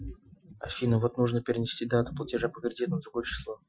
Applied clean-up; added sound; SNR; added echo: classical method Wiener filter.